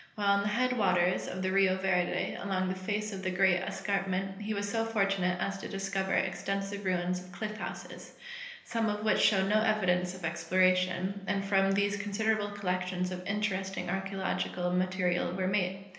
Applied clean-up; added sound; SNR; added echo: none; none; none; reverberation time 0.8 s.